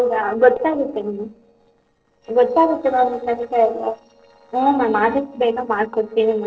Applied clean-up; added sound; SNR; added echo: neural separator model SepFormer DNS4.